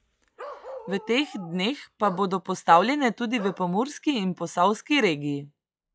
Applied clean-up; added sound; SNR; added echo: classical method log-MMSE.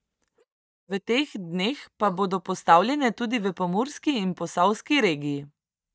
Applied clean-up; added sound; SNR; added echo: neural mask model DeepFilterNet 3.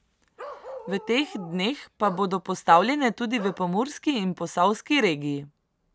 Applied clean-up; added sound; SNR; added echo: none; Bark; 16 dB; none.